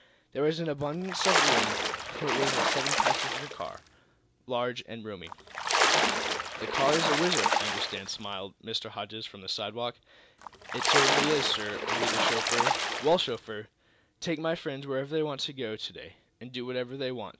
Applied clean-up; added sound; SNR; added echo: none; Splash, splatter; -4 dB; none.